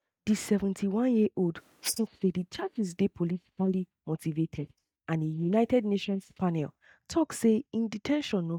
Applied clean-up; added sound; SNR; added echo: neural mask model DeepFilterNet 3.